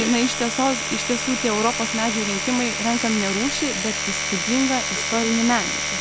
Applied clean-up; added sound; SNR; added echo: none; Domestic sounds, home sounds; 2 dB; none.